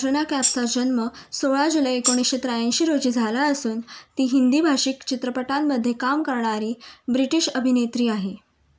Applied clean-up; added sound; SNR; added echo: none; Tambourine; 5 dB; none.